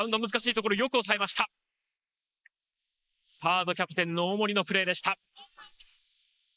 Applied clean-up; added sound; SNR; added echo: neural mask model Resemble Enhance denoiser.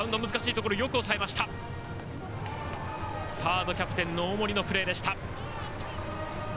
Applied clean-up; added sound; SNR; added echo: none; Car passing by / Accelerating, revving, vroom; 13 dB; none.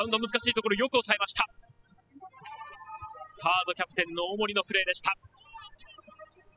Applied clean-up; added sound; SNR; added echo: classical method spectral subtraction.